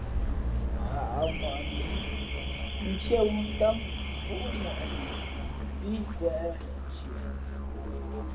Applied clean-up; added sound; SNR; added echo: none; Alarm / Car + Musical instrument; -1 dB; none.